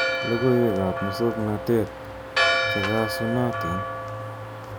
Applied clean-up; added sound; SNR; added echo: none; Church bell; 1 dB; none.